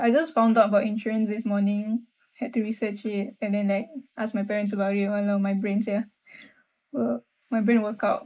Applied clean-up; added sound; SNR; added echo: neural mask model Resemble Enhance denoiser.